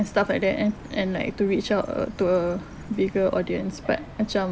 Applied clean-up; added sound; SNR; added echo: none; Chirp, tweet; 18 dB; none.